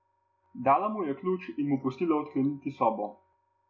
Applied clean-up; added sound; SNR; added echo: none; none; none; none.